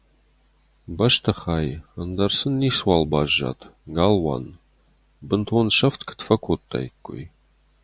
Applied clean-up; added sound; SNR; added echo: none; none; none; none.